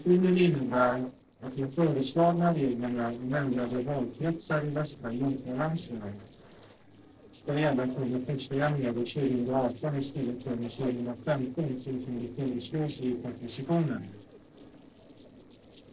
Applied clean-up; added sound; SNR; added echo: neural separator model SepFormer DNS4.